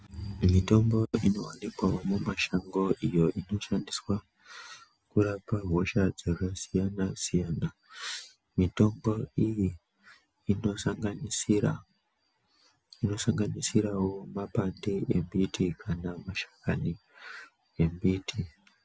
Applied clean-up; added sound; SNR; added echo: none; none; none; none.